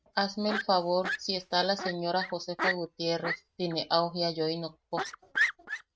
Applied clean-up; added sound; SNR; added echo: neural mask model RNNoise.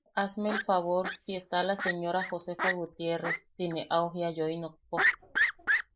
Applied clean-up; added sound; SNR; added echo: neural mask model Resemble Enhance denoiser.